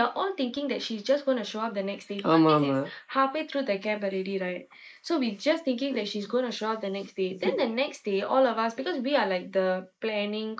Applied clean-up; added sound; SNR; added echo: neural mask model Resemble Enhance denoiser.